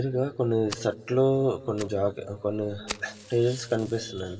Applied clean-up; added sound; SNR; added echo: none; Fire; 19 dB; reverberation time 2.4 s.